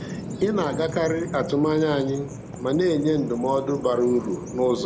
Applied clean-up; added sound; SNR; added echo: none; Bird vocalization, bird call, bird song; 11 dB; none.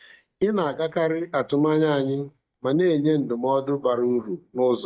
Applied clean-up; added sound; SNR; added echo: neural mask model DeepFilterNet 3.